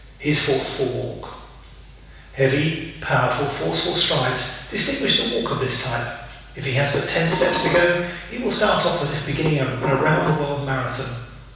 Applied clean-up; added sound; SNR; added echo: none; Dishes, pots, and pans; 5 dB; reverberation time 1.1 s.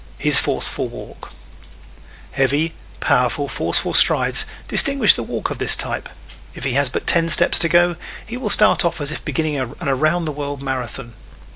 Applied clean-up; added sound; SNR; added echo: none; none; none; none.